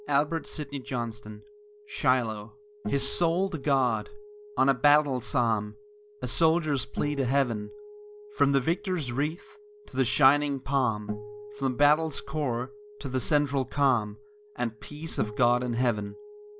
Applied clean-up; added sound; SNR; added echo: none; Acoustic guitar; 16 dB; none.